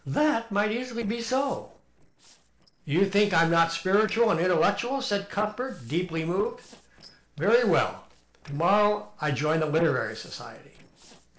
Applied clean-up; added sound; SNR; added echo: neural separator model SepFormer DNS4.